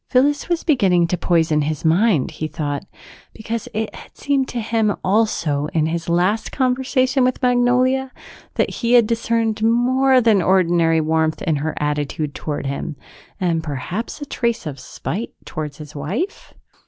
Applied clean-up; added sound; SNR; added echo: none; none; none; none.